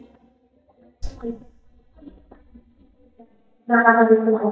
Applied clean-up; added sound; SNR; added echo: neural mask model DeepFilterNet 3.